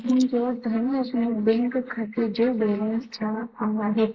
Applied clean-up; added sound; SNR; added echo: neural mask model Resemble Enhance denoiser.